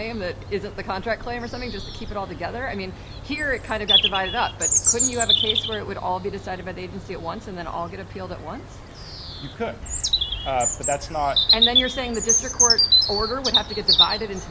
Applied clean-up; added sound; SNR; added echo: none; Bird vocalization, bird call, bird song; -5 dB; none.